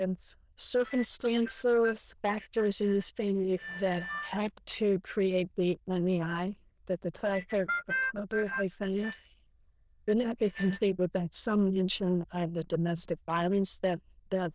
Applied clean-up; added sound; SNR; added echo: neural diffusion model UNIVERSE++.